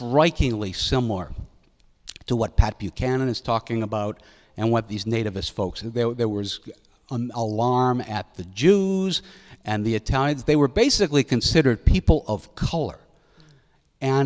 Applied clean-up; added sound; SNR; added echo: none; none; none; none.